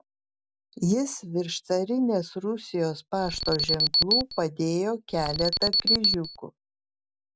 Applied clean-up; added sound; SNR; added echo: none; Alarm; -3 dB; none.